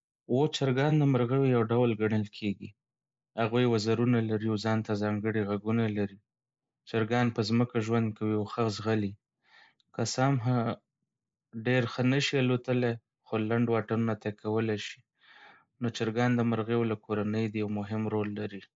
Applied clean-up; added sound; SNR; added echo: neural mask model Resemble Enhance denoiser.